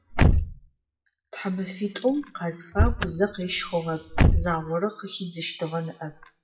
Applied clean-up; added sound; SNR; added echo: classical method WPE with log-MMSE.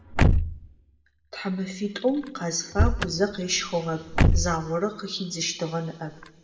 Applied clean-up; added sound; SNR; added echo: none; Slam / Car; -3 dB; reverberation time 1.2 s.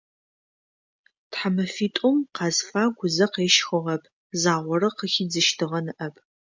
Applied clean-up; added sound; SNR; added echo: none; none; none; none.